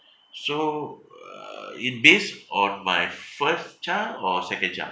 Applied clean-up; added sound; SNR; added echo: none; none; none; none.